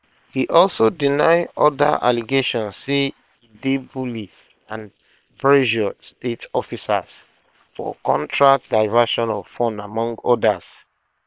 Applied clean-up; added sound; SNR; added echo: neural separator model SepFormer WHAM!.